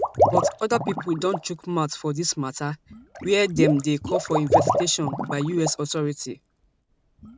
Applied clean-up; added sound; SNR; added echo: none; Water / Liquid; 1 dB; none.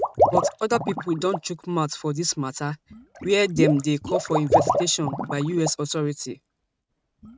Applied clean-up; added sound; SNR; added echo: neural mask model RNNoise.